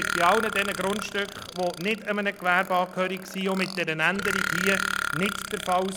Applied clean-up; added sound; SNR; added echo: none; Burping, eructation; 5 dB; none.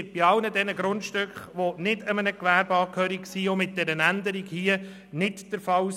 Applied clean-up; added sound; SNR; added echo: none; none; none; none.